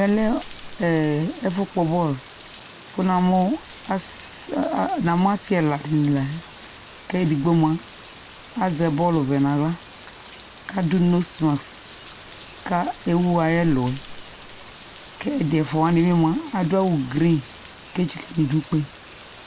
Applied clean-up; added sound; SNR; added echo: none; Rain; 18 dB; none.